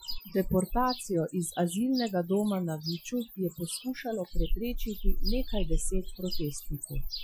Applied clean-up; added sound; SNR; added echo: classical method Wiener filter.